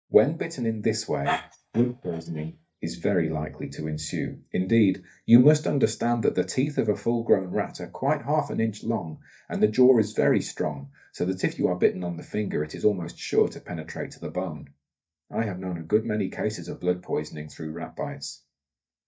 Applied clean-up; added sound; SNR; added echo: neural mask model DeepFilterNet 3.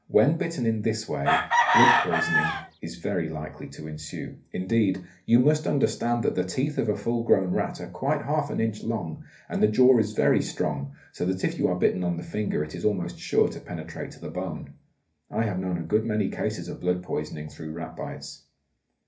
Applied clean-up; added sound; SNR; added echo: none; Chicken, rooster; -2 dB; reverberation time 0.3 s.